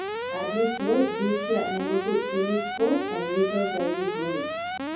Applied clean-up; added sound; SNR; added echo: none; Alarm; 3 dB; reverberation time 0.6 s.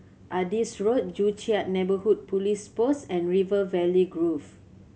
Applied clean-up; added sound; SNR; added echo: none; none; none; none.